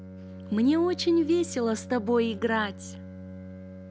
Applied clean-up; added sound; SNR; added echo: none; Bowed string instrument; 14 dB; none.